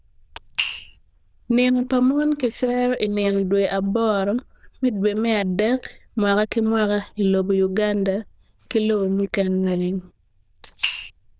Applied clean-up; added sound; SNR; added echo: neural diffusion model UNIVERSE++.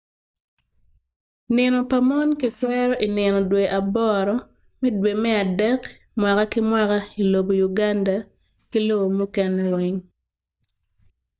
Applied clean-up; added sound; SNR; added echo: neural mask model DeepFilterNet 3.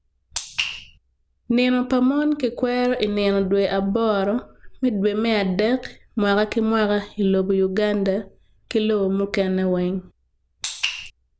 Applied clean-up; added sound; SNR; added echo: none; none; none; none.